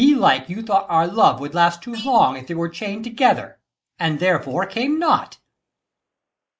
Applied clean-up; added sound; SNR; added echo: neural mask model Resemble Enhance denoiser.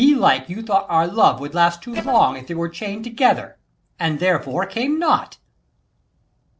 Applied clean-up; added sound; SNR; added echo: neural separator model SepFormer DNS4.